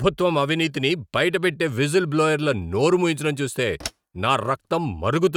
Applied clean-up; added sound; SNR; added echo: neural mask model RNNoise.